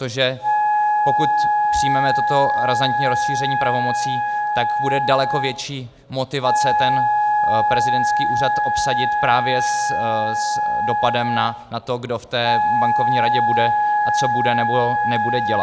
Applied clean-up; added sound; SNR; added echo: none; Wind instrument, woodwind instrument; -5 dB; none.